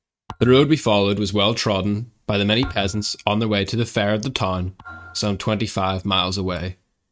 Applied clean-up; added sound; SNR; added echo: neural mask model RNNoise.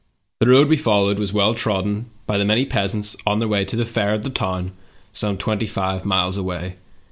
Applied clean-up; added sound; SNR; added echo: none; none; none; none.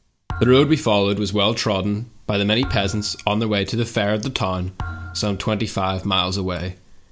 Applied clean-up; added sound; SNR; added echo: none; Thump, thud; 15 dB; none.